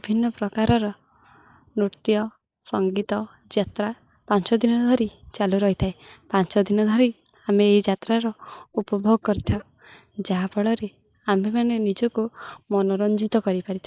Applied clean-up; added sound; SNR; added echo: neural mask model Resemble Enhance denoiser.